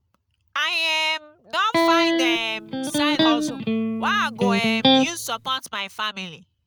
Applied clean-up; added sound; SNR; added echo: none; Electric guitar; -4 dB; none.